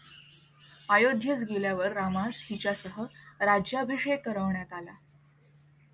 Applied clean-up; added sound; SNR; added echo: none; none; none; none.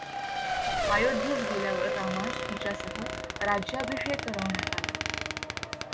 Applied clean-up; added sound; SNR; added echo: none; Race car, auto racing + Squeak; -1 dB; none.